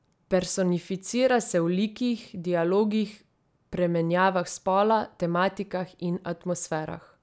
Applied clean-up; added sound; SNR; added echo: none; none; none; none.